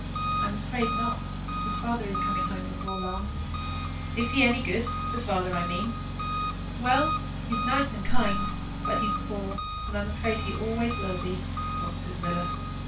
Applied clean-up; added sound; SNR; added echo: none; Engine; 0 dB; reverberation time 0.2 s.